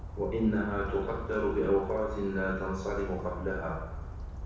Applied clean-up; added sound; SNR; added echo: none; Bird vocalization, bird call, bird song; 8 dB; reverberation time 1.0 s.